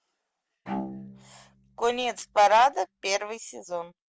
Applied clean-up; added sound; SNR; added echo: neural separator model SepFormer DNS4.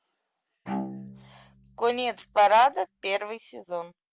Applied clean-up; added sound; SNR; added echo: none; Bowed string instrument; 14 dB; none.